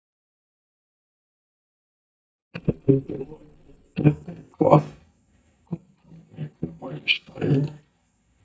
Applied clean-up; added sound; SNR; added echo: neural mask model DeepFilterNet 3.